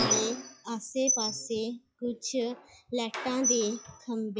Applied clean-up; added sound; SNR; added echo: classical method log-MMSE.